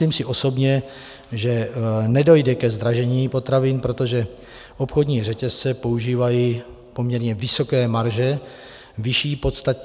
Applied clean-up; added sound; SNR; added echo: none; none; none; none.